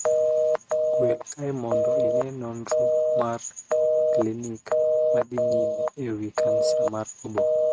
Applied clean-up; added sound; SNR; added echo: neural mask model RNNoise.